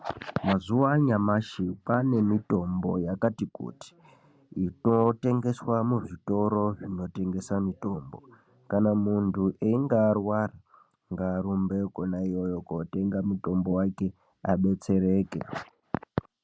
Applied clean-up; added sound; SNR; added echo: none; none; none; none.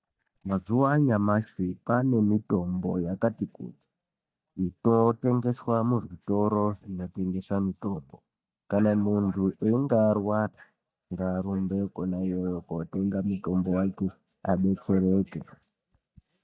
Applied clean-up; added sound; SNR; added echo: neural mask model DeepFilterNet 3.